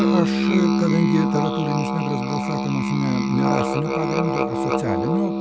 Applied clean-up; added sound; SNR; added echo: none; Musical instrument; -3 dB; none.